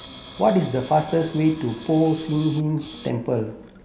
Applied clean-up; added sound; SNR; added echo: none; Camera; 14 dB; none.